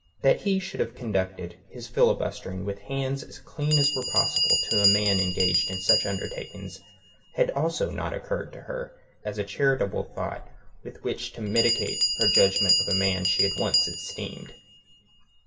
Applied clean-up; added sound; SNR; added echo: none; Bell; 1 dB; reverberation time 0.7 s.